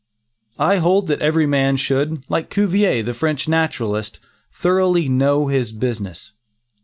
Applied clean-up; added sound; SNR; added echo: none; none; none; none.